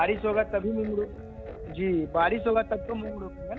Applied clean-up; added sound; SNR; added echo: none; Wind / Boat, Water vehicle + Guitar; 11 dB; none.